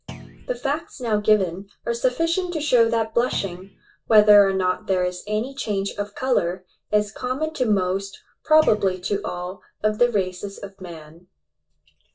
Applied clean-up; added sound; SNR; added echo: none; Thump, thud; 16 dB; reverberation time 0.1 s.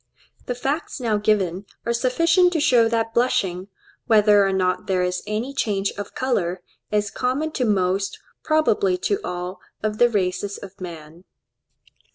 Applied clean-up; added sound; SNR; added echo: none; none; none; none.